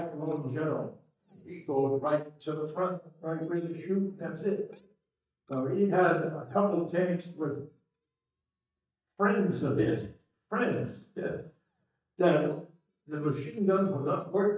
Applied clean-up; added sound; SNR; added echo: neural mask model DeepFilterNet 3.